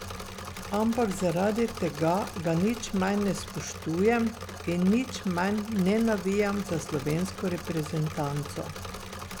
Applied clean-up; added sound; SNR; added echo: none; Engine / Mechanisms; 11 dB; none.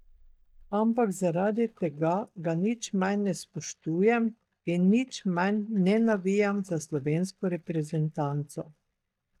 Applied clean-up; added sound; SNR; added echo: neural mask model DeepFilterNet 3.